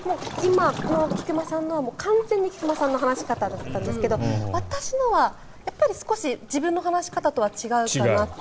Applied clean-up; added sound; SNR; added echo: none; Waves, surf; 11 dB; none.